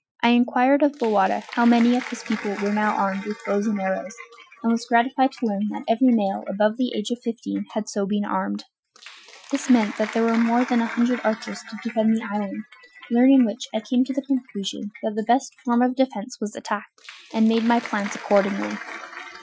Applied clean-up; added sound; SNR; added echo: classical method Wiener filter.